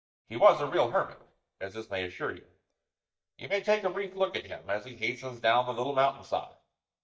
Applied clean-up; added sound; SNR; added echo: neural mask model DeepFilterNet 3.